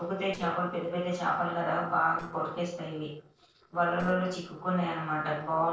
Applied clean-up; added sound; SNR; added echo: neural separator model SepFormer DNS4.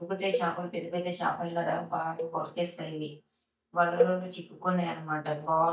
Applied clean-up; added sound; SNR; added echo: neural mask model DeepFilterNet 3.